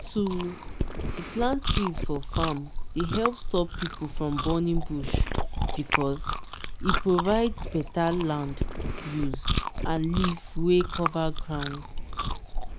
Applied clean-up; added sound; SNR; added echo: none; Chewing, mastication; 0 dB; none.